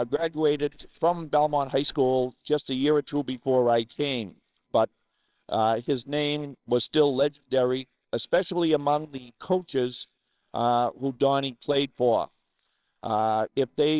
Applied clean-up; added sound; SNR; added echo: neural separator model SepFormer WHAMR!.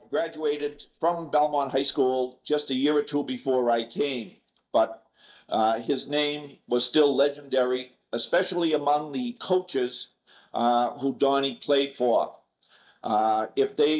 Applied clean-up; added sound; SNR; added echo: neural mask model DeepFilterNet 3.